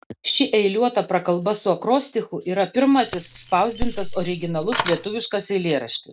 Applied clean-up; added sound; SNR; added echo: none; Keys jangling; 5 dB; none.